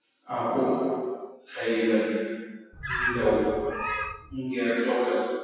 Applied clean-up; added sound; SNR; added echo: classical method WPE with log-MMSE.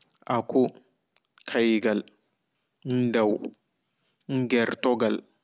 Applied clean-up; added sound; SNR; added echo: none; none; none; none.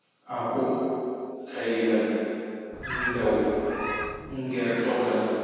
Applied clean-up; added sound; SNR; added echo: none; Bird; 6 dB; reverberation time 2.2 s.